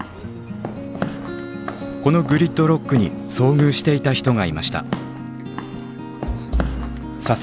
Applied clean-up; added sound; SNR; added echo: none; Walk, footsteps / Siren; 12 dB; none.